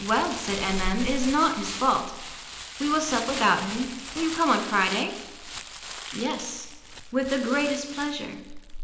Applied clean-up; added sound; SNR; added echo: none; Crumpling, crinkling; 8 dB; reverberation time 0.9 s.